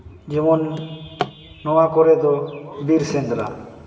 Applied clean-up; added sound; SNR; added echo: none; Drawer open or close; 17 dB; reverberation time 2.3 s.